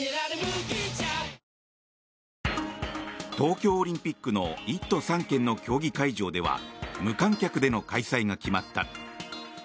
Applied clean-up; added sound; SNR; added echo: none; none; none; none.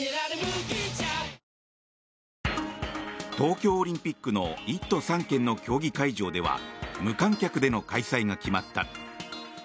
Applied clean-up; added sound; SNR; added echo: none; Piano; 19 dB; none.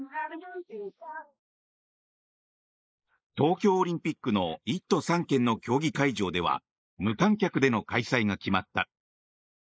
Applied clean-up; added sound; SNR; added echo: neural mask model Resemble Enhance denoiser.